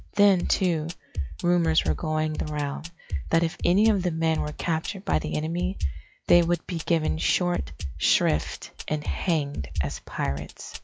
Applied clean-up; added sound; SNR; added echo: classical method log-MMSE.